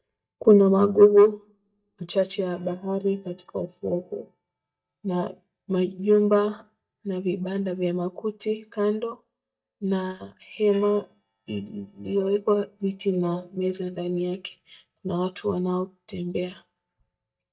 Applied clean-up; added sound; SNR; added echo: neural mask model DeepFilterNet 3.